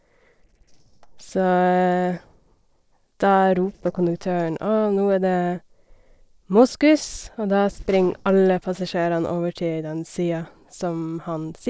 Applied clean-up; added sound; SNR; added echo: neural separator model SepFormer DNS4.